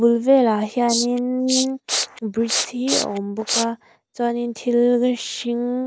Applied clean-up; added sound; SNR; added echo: neural mask model Resemble Enhance denoiser.